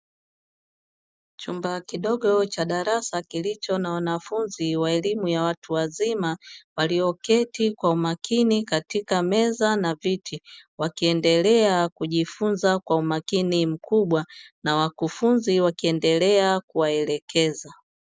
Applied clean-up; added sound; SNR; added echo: none; none; none; none.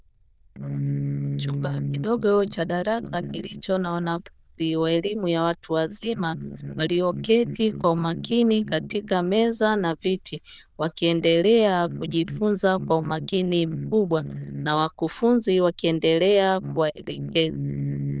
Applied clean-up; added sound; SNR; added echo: neural diffusion model UNIVERSE++.